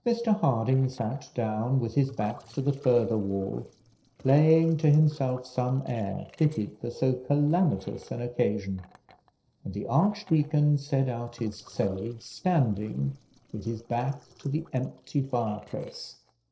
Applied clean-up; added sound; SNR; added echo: neural separator model SepFormer DNS4.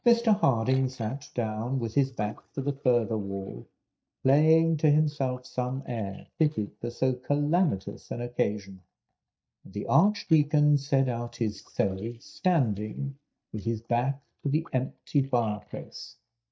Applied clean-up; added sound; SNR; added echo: neural mask model DeepFilterNet 3.